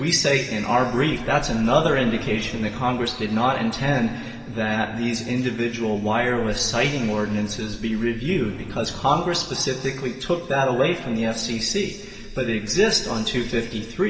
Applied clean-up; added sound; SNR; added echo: none; Engine; 20 dB; reverberation time 2.2 s.